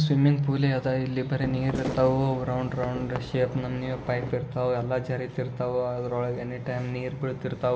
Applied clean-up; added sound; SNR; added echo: none; Fireworks; 10 dB; none.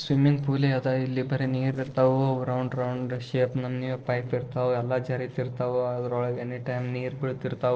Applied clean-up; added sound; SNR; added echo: neural separator model SepFormer DNS4.